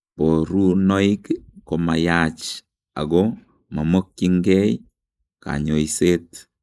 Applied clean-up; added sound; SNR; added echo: neural mask model Resemble Enhance denoiser.